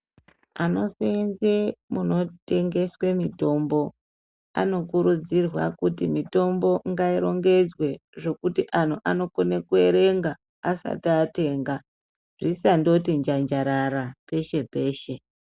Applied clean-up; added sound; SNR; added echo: none; none; none; none.